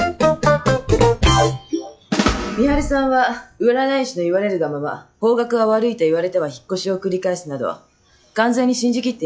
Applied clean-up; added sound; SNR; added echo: classical method log-MMSE.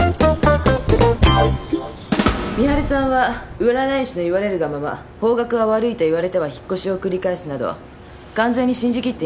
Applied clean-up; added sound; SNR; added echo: none; Wind; 13 dB; none.